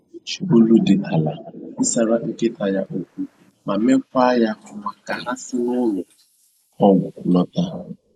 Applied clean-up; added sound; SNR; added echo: neural mask model Resemble Enhance denoiser.